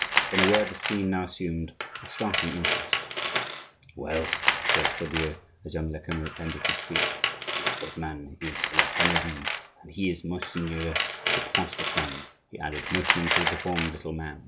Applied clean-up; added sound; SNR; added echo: none; Tools; -2 dB; none.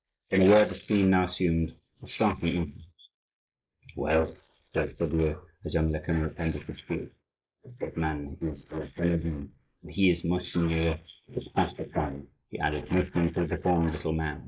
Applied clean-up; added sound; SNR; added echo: neural mask model Resemble Enhance denoiser.